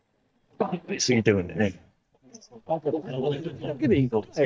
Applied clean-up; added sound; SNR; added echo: neural mask model DeepFilterNet 3.